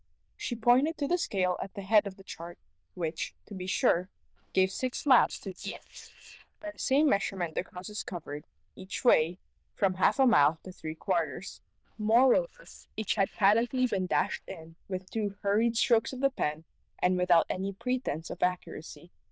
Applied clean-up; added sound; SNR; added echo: neural diffusion model UNIVERSE++.